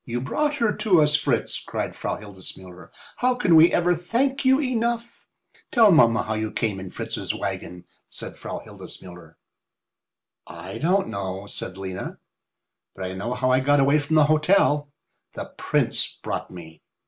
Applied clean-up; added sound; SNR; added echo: none; none; none; none.